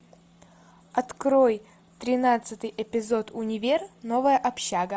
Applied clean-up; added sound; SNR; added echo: none; none; none; none.